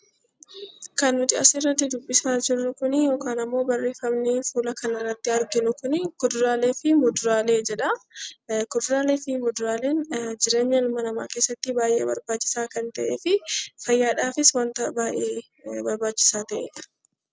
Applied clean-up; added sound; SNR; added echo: none; none; none; none.